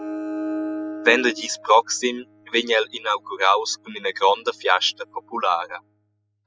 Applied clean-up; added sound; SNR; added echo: classical method spectral subtraction.